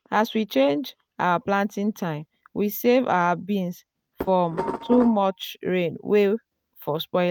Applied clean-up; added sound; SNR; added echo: neural mask model RNNoise.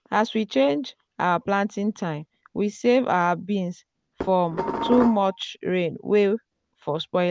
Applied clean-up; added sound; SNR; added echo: none; Dishes, pots, and pans; 5 dB; none.